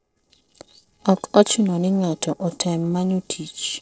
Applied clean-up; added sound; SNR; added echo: neural separator model SepFormer DNS4.